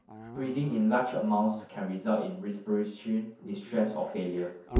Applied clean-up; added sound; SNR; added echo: none; Dog; 9 dB; reverberation time 0.6 s.